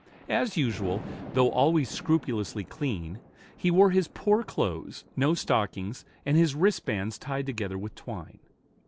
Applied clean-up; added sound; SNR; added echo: none; Thunder; 19 dB; none.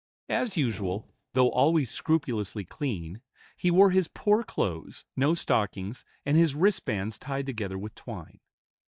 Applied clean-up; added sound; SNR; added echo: neural mask model DeepFilterNet 3.